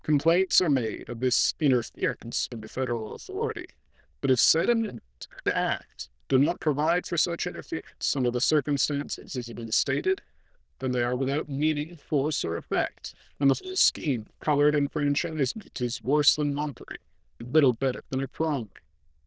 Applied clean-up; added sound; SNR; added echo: neural diffusion model UNIVERSE++.